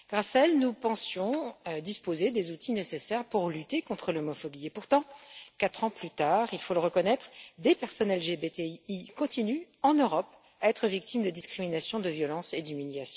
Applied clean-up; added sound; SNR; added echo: none; none; none; none.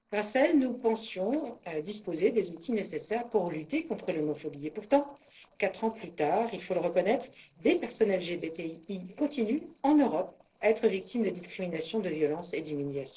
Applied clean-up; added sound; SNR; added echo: neural separator model SepFormer DNS4.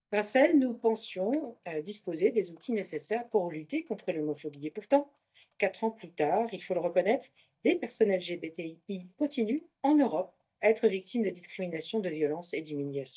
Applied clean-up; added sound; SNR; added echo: neural mask model DeepFilterNet 3.